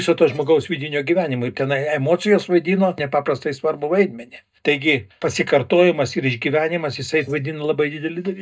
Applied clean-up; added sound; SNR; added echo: neural mask model DeepFilterNet 3.